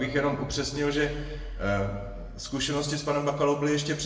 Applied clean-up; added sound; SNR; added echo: none; none; none; reverberation time 1.0 s.